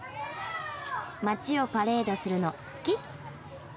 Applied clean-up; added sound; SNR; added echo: none; none; none; none.